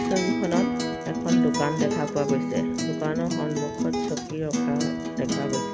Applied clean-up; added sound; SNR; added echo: none; Acoustic guitar; -3 dB; none.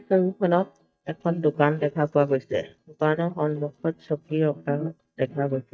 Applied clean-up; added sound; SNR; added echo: neural mask model DeepFilterNet 3.